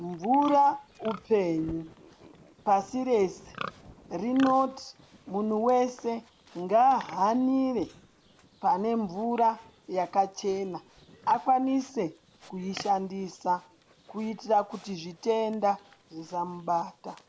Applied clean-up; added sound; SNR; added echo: none; Livestock, farm animals, working animals; 20 dB; none.